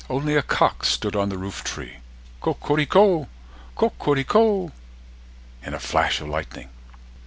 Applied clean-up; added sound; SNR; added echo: none; none; none; none.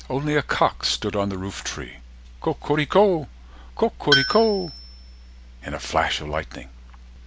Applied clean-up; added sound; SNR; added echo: none; Tools; 5 dB; none.